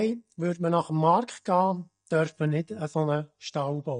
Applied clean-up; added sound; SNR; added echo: neural mask model DeepFilterNet 3.